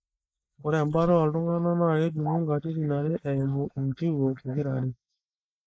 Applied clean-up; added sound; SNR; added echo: neural mask model Resemble Enhance denoiser.